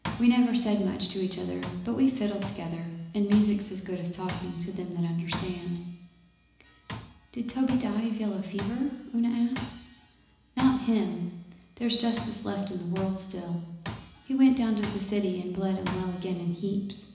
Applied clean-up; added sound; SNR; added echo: none; Tools; 14 dB; reverberation time 1.0 s.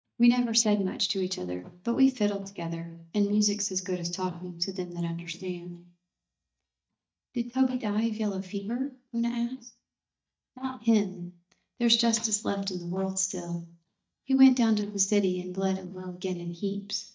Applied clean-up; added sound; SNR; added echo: neural mask model DeepFilterNet 3.